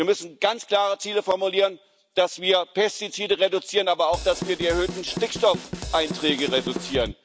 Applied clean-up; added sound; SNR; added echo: none; Drum kit; 9 dB; none.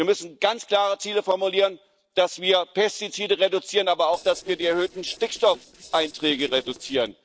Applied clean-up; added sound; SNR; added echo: neural separator model SepFormer DNS4.